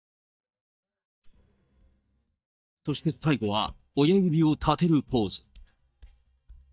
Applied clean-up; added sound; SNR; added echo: neural mask model DeepFilterNet 3.